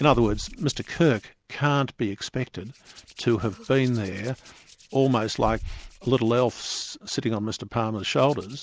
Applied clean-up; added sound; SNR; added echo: none; Hands; 17 dB; none.